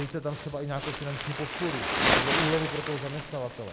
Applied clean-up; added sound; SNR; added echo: none; Crumpling, crinkling; -2 dB; none.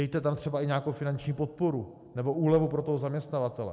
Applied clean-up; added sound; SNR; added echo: none; none; none; none.